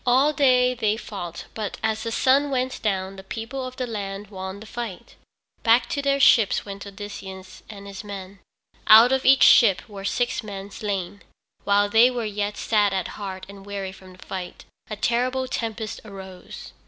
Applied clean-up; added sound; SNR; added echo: none; none; none; none.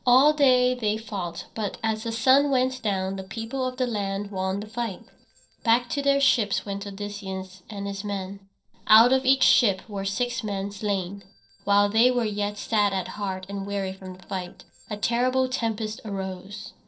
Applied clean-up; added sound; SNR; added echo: neural separator model SepFormer DNS4.